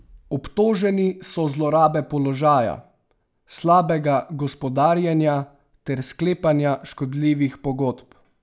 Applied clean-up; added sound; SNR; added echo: none; none; none; none.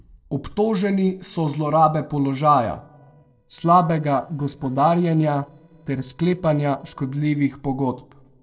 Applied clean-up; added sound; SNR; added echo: neural separator model SepFormer DNS4.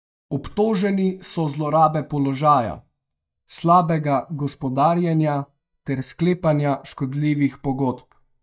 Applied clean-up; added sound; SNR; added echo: neural mask model DeepFilterNet 3.